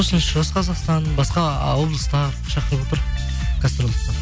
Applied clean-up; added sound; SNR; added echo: none; none; none; none.